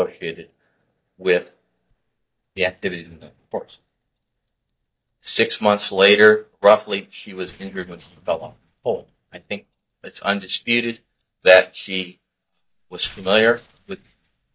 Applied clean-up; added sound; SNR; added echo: neural mask model DeepFilterNet 3.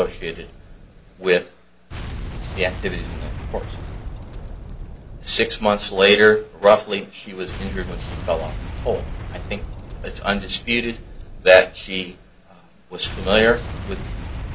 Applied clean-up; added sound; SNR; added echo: none; Boom; 10 dB; none.